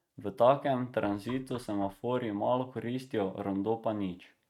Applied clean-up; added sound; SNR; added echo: neural mask model RNNoise.